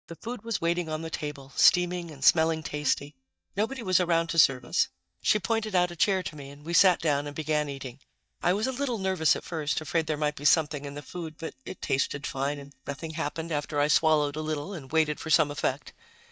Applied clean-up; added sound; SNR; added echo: neural mask model DeepFilterNet 3.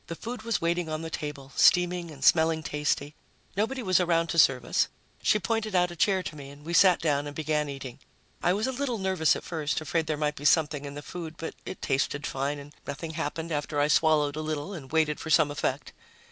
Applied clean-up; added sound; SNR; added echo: none; none; none; none.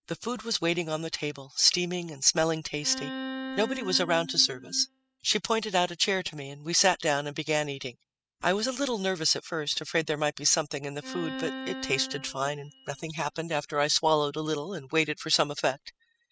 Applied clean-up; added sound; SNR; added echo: classical method spectral subtraction.